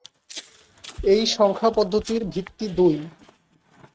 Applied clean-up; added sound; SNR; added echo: neural mask model RNNoise.